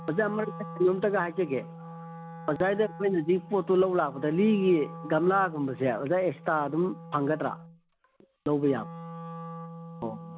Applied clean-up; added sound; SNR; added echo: none; Wind instrument, woodwind instrument; 14 dB; none.